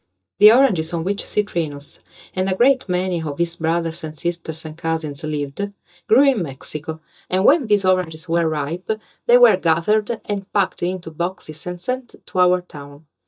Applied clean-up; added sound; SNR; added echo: neural mask model DeepFilterNet 3.